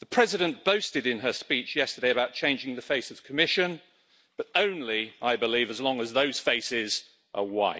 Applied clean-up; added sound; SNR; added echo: none; none; none; none.